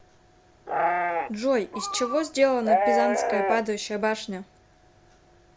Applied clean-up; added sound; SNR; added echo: none; Livestock, farm animals, working animals; -2 dB; none.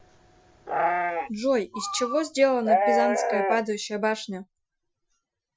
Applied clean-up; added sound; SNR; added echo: classical method Wiener filter.